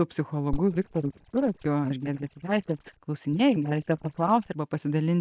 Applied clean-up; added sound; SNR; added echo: neural mask model DeepFilterNet 3.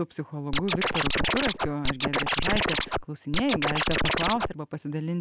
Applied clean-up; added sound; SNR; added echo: none; Scratching (performance technique); -4 dB; none.